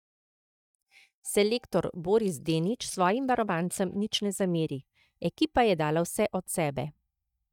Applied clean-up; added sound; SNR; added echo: neural mask model DeepFilterNet 3.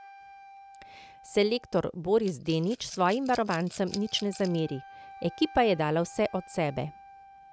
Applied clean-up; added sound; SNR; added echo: none; Wind instrument, woodwind instrument + Rattle / Glass; 19 dB; none.